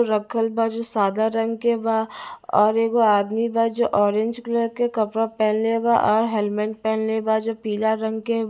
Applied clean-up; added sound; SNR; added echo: none; none; none; none.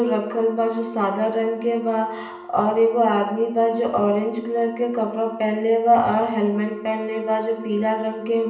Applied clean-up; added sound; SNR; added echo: none; Wind instrument, woodwind instrument; 19 dB; reverberation time 0.8 s.